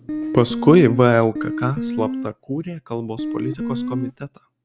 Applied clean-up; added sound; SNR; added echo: none; Guitar; 6 dB; none.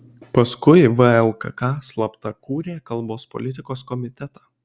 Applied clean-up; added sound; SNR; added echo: none; none; none; none.